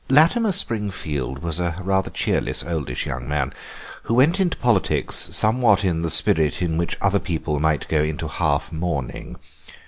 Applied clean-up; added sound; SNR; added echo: none; none; none; none.